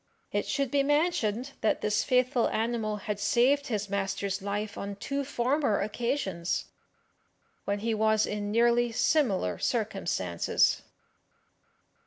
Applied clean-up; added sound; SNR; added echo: none; none; none; none.